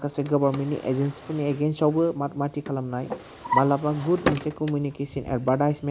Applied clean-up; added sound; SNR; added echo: none; Drawer open or close; 9 dB; none.